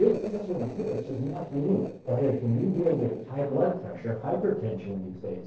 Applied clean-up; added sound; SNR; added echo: neural separator model SepFormer DNS4.